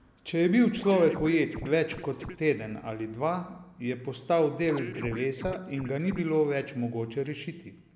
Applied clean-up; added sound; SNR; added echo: none; Scratching (performance technique); 13 dB; none.